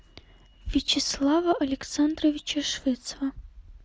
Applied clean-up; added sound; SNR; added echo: none; none; none; none.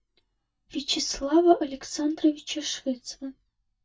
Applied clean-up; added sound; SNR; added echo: neural mask model DeepFilterNet 3.